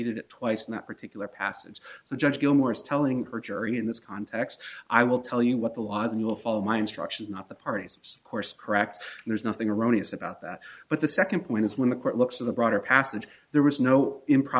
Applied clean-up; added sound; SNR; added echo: none; none; none; none.